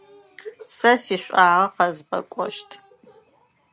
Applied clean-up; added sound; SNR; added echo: none; none; none; none.